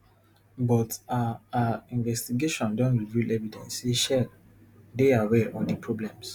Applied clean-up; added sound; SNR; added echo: none; none; none; none.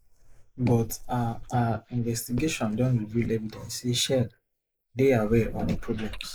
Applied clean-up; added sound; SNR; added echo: neural mask model Resemble Enhance denoiser.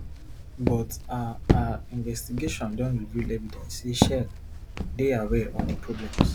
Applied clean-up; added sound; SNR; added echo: none; Walk, footsteps; -1 dB; none.